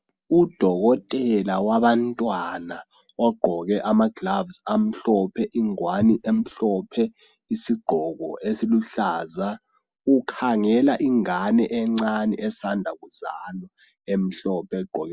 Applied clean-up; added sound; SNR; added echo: none; Breathing; 11 dB; none.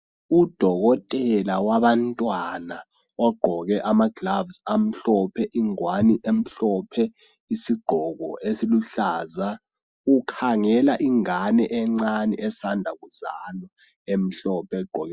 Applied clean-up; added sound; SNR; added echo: neural mask model DeepFilterNet 3.